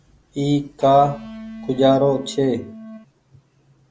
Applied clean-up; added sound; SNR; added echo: none; Electric guitar; 15 dB; none.